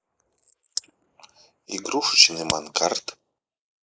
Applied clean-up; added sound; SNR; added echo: neural mask model Resemble Enhance denoiser.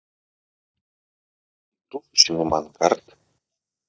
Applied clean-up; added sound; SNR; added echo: neural mask model DeepFilterNet 3.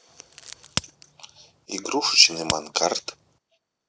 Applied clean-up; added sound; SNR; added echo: none; Crack; 10 dB; none.